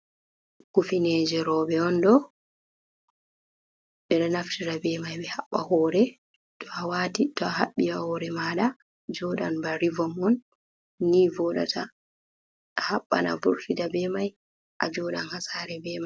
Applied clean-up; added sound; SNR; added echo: none; none; none; none.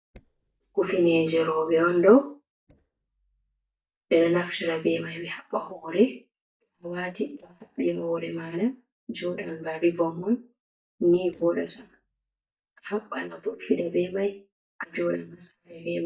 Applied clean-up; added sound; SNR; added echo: neural mask model DeepFilterNet 3.